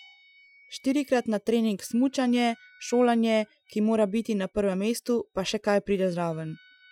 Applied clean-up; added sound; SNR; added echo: classical method Wiener filter.